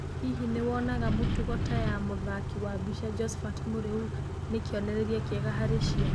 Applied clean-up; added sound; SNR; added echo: none; Wind + Idling / Accelerating, revving, vroom / Car; -2 dB; none.